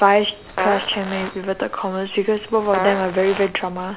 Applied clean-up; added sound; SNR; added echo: none; Fart; 9 dB; none.